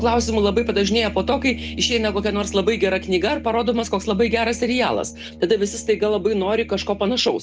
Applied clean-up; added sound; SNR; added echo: none; Brass instrument; 13 dB; none.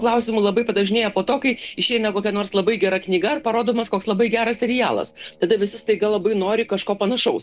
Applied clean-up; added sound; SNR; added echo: neural separator model SepFormer DNS4.